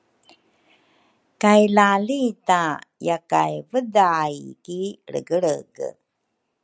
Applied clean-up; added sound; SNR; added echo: none; none; none; none.